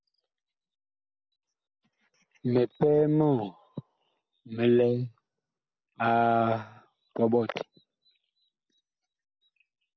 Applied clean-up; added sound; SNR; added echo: none; none; none; none.